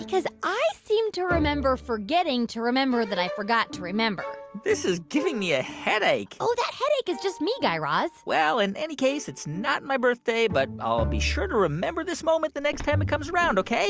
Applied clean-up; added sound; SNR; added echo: none; none; none; none.